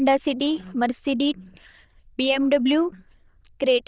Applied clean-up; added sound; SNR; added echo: neural diffusion model UNIVERSE++.